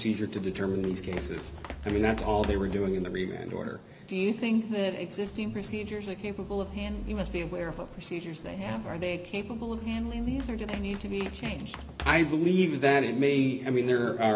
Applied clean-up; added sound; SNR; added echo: none; Zipper (clothing) + Run; 11 dB; none.